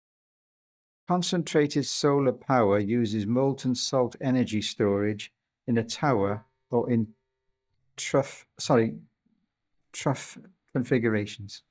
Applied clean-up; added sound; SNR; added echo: neural mask model DeepFilterNet 3.